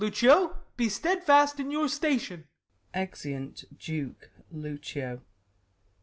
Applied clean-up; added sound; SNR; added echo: none; none; none; none.